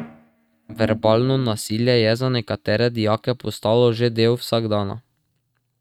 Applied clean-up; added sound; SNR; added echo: neural mask model RNNoise.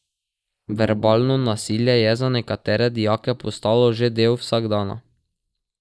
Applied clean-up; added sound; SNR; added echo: neural mask model Resemble Enhance denoiser.